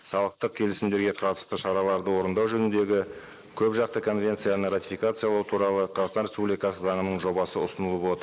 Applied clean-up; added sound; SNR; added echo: neural mask model Resemble Enhance denoiser.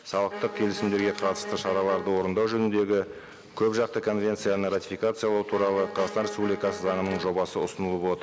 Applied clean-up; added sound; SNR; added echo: none; Bowed string instrument; 9 dB; none.